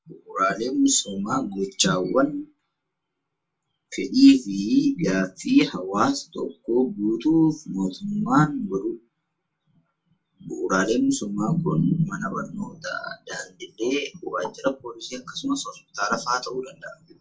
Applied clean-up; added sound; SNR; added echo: none; none; none; reverberation time 0.1 s.